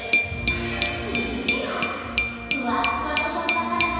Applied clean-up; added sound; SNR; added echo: none; Glass; 1 dB; reverberation time 1.9 s.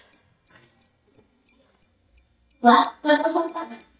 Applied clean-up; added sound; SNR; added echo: neural mask model DeepFilterNet 3.